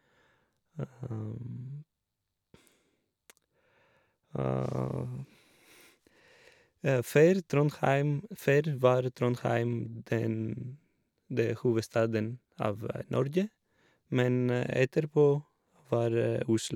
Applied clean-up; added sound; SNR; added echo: none; none; none; none.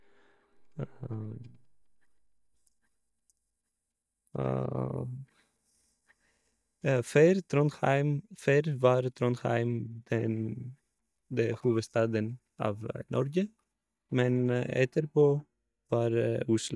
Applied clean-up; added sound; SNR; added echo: neural mask model DeepFilterNet 3.